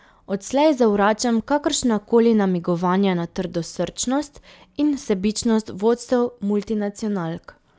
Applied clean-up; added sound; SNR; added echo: none; none; none; none.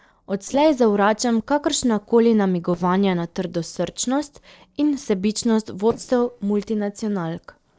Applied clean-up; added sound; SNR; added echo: neural separator model SepFormer DNS4.